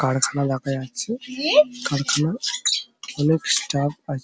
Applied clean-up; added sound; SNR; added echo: none; none; none; none.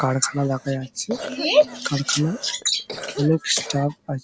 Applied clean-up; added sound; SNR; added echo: none; Cough; 14 dB; none.